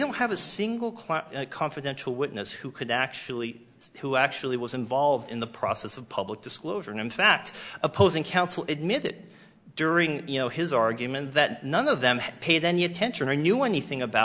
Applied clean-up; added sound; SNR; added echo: none; none; none; none.